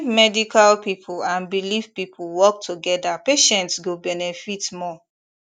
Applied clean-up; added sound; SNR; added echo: none; none; none; none.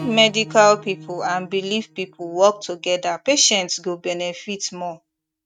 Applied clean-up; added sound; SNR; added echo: neural mask model RNNoise.